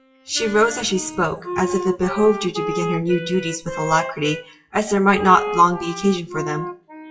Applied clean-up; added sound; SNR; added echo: classical method WPE with log-MMSE.